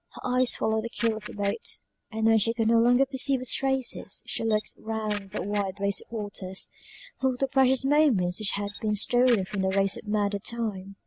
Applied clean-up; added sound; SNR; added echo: none; Camera; 10 dB; none.